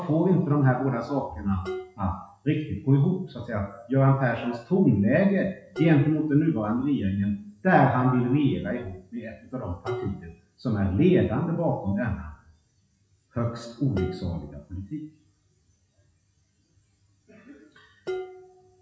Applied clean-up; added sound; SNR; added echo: classical method WPE with log-MMSE.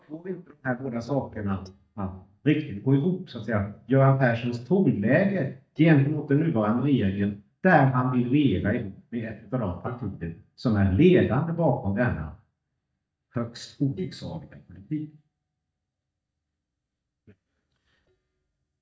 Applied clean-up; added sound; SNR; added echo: neural mask model DeepFilterNet 3.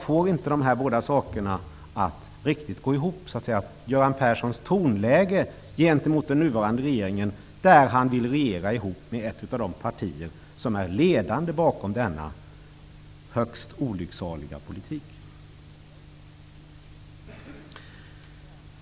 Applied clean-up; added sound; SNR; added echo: none; none; none; none.